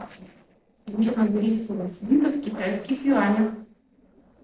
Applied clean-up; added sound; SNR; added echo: neural separator model SepFormer DNS4.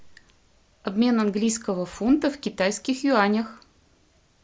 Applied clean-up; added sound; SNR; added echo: none; none; none; none.